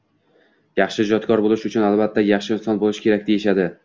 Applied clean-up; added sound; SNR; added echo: none; none; none; none.